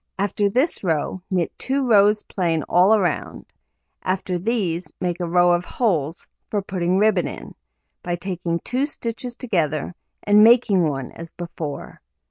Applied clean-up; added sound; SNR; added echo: none; none; none; none.